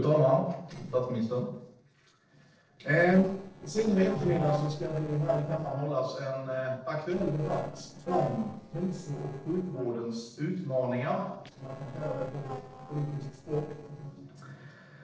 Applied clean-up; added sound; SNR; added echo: neural separator model SepFormer DNS4.